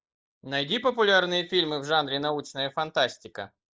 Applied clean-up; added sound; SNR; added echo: neural mask model Resemble Enhance denoiser.